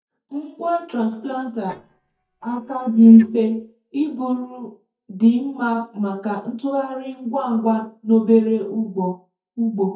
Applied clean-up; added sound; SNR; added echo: neural mask model DeepFilterNet 3.